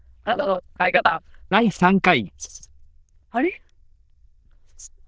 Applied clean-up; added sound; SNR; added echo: neural diffusion model UNIVERSE++.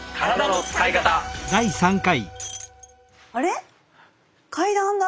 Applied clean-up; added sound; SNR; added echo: none; Shatter; 16 dB; none.